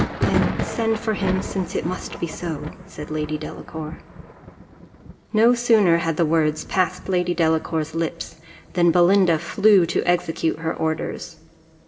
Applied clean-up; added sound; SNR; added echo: none; Thunder; 10 dB; reverberation time 2.3 s.